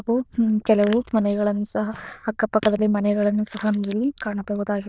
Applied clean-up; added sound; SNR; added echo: neural diffusion model UNIVERSE++.